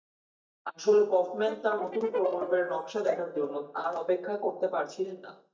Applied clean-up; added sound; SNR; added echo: neural mask model DeepFilterNet 3.